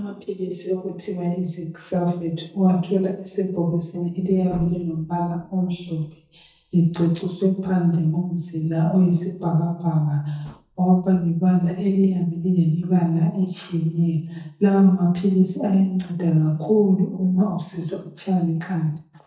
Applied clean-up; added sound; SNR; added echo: neural mask model DeepFilterNet 3.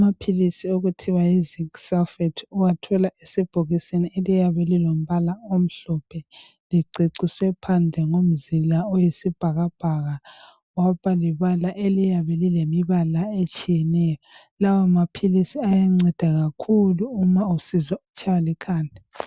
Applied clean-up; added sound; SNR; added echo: none; none; none; none.